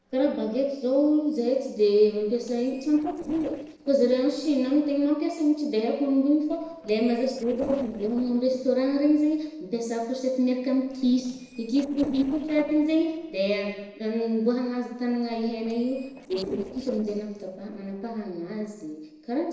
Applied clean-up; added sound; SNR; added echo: neural separator model SepFormer DNS4.